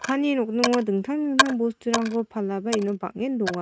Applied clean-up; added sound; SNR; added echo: neural mask model RNNoise.